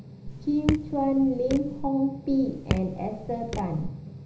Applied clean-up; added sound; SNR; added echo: none; Raindrop / Drip; 7 dB; reverberation time 0.5 s.